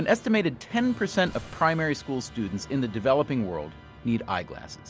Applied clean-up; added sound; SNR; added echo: none; Glass + Musical instrument; 18 dB; none.